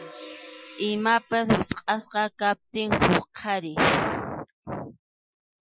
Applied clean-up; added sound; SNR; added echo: classical method Wiener filter.